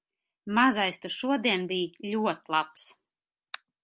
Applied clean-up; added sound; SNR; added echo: none; none; none; none.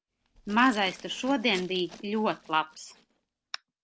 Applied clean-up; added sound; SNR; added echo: none; Glass; 20 dB; none.